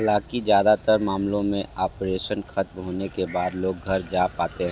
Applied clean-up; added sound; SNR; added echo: none; none; none; none.